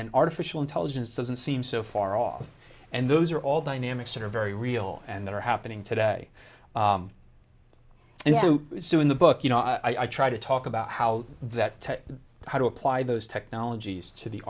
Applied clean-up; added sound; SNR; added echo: none; none; none; none.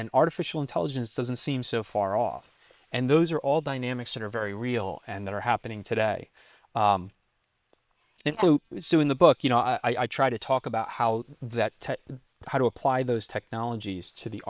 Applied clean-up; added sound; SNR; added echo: neural separator model SepFormer WHAM!.